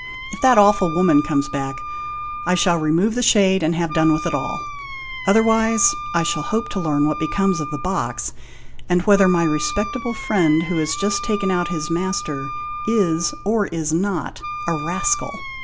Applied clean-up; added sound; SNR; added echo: none; Wind instrument, woodwind instrument; 10 dB; none.